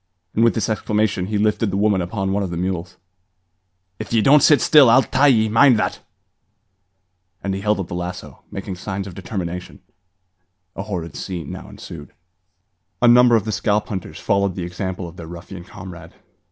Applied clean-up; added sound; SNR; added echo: none; none; none; none.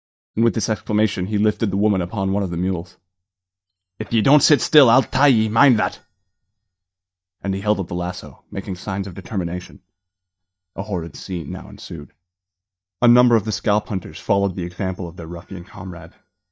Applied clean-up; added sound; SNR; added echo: neural mask model DeepFilterNet 3.